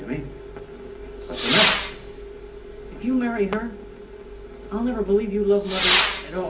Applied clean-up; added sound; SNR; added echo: none; Whoosh, swoosh, swish / Fireworks; 2 dB; reverberation time 0.3 s.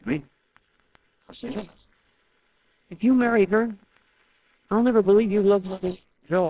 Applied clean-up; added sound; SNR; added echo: neural separator model SepFormer WHAMR!.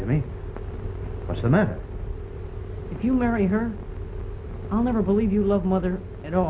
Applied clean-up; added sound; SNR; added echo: none; none; none; none.